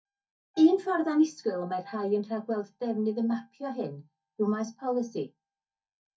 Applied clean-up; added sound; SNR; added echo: neural mask model DeepFilterNet 3.